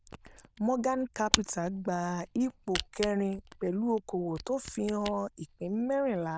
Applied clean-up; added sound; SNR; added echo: neural diffusion model UNIVERSE++.